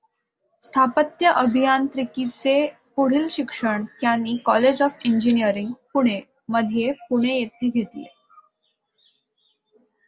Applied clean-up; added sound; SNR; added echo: none; none; none; none.